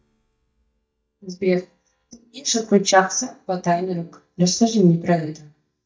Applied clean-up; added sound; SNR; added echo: neural mask model DeepFilterNet 3.